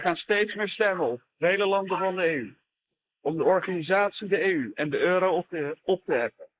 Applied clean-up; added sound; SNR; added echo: neural mask model Resemble Enhance denoiser.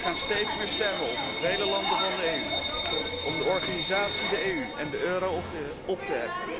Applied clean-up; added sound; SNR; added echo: none; Bell; -4 dB; none.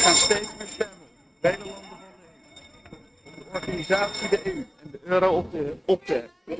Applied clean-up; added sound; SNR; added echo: neural mask model RNNoise.